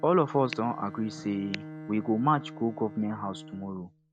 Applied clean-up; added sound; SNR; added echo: none; Bowed string instrument; 15 dB; none.